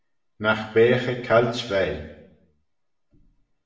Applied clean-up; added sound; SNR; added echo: none; none; none; reverberation time 0.8 s.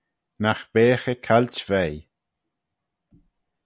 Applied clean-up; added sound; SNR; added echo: none; none; none; none.